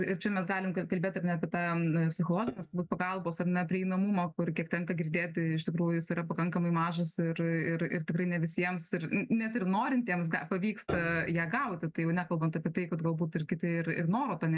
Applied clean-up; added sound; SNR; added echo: neural mask model RNNoise.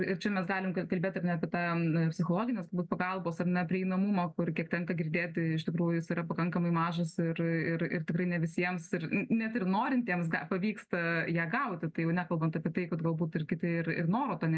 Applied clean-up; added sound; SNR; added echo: none; none; none; none.